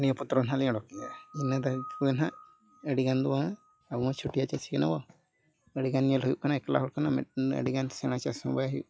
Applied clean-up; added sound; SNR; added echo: classical method log-MMSE.